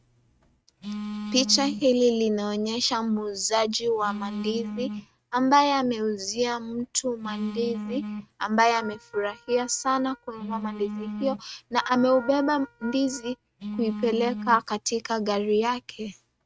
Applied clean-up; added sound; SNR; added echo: neural mask model RNNoise.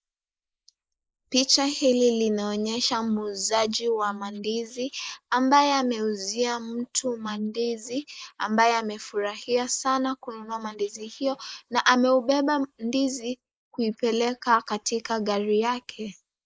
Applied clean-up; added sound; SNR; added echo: neural mask model Resemble Enhance denoiser.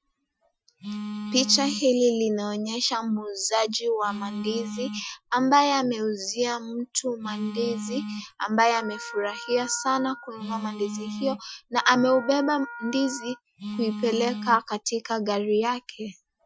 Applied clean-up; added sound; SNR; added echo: classical method Wiener filter.